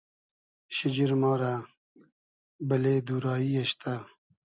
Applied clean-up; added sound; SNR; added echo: none; none; none; none.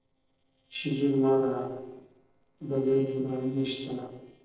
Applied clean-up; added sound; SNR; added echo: neural separator model SepFormer DNS4.